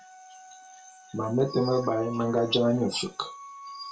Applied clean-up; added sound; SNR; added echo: none; Wind instrument, woodwind instrument; 17 dB; reverberation time 0.2 s.